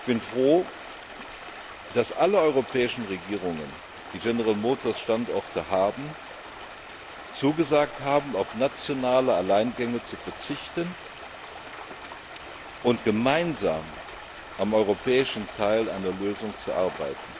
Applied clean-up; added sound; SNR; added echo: none; Stream; 13 dB; none.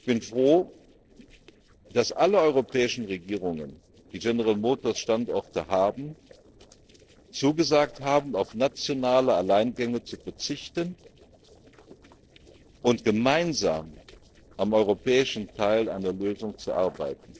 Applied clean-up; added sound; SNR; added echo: neural separator model SepFormer DNS4.